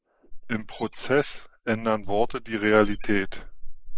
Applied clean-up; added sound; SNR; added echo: neural mask model Resemble Enhance denoiser.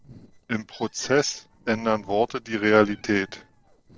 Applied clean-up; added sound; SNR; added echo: neural separator model SepFormer DNS4.